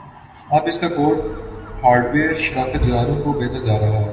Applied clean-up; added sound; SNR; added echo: none; Gull, seagull; 14 dB; reverberation time 1.5 s.